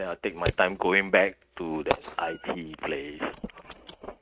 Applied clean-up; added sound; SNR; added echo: neural mask model RNNoise.